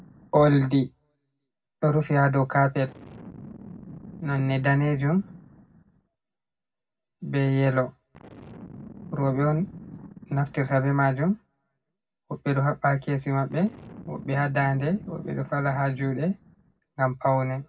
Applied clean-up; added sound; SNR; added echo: none; Boom; 20 dB; reverberation time 0.3 s.